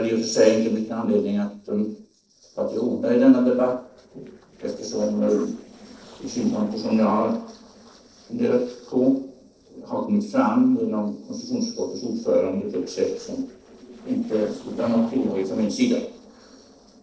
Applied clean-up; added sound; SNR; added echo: neural separator model SepFormer DNS4.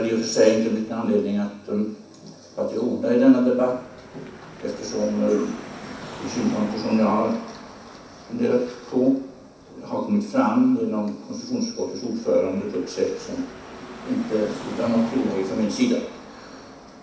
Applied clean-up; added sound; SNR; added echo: none; Car passing by / Traffic noise, roadway noise; 17 dB; reverberation time 0.7 s.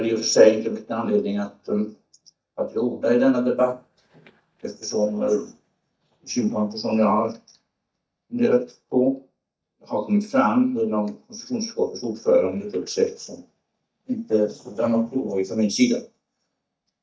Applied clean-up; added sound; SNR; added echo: neural mask model DeepFilterNet 3.